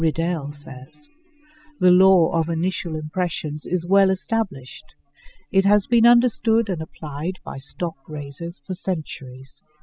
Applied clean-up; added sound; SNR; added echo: classical method spectral subtraction.